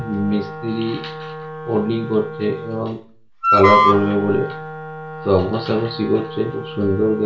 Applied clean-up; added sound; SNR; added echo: none; Wind instrument, woodwind instrument; 4 dB; reverberation time 0.4 s.